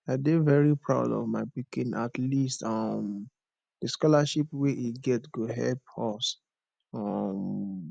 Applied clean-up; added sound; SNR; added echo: none; none; none; none.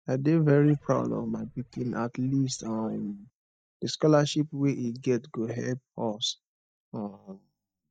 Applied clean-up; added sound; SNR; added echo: neural mask model DeepFilterNet 3.